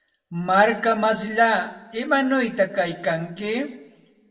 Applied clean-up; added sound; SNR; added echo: none; none; none; reverberation time 0.8 s.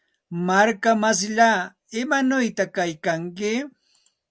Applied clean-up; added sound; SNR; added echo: none; none; none; none.